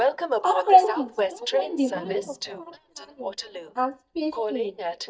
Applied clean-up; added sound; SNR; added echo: neural mask model DeepFilterNet 3.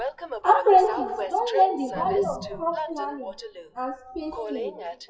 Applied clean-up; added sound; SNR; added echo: classical method WPE with log-MMSE.